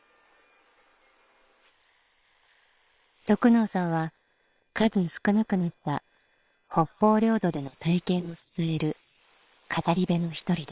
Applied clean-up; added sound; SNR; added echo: neural separator model SepFormer WHAM!.